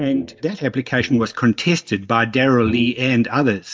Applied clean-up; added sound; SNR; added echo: neural mask model DeepFilterNet 3.